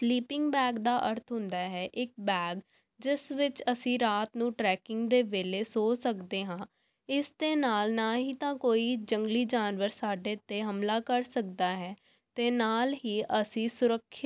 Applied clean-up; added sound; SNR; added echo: none; none; none; none.